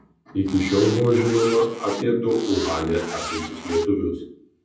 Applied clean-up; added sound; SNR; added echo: none; Zipper (clothing); 12 dB; reverberation time 0.6 s.